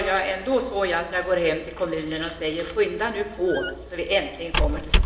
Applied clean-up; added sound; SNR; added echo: none; Squeak; 4 dB; reverberation time 1.6 s.